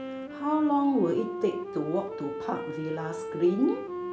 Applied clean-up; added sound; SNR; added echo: none; Wind instrument, woodwind instrument; 8 dB; none.